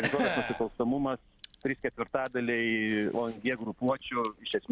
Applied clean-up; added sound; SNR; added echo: none; Chewing, mastication / Cough; 9 dB; none.